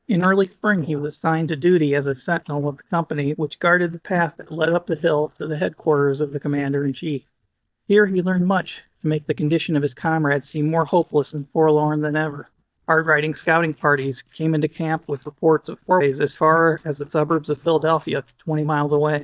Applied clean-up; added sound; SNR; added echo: neural mask model DeepFilterNet 3.